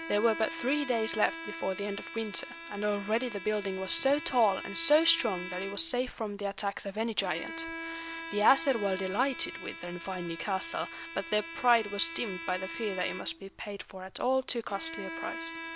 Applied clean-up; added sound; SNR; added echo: none; Bowed string instrument; 10 dB; none.